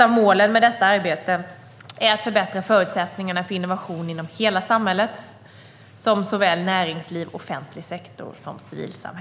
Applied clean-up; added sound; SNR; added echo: none; none; none; none.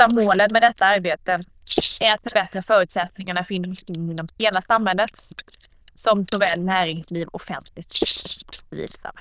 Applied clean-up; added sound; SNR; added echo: neural diffusion model UNIVERSE++.